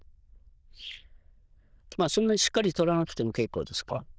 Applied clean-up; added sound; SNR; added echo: neural diffusion model UNIVERSE++.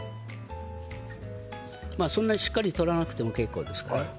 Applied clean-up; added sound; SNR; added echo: none; none; none; none.